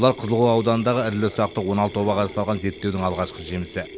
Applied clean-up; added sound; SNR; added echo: none; Mechanisms; 17 dB; none.